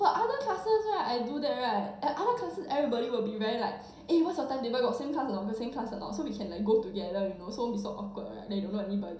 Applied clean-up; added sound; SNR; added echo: none; none; none; reverberation time 0.7 s.